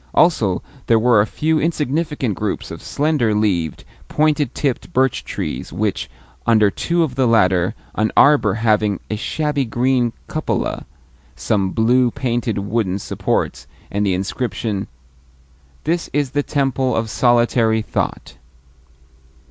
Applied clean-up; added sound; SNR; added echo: none; none; none; none.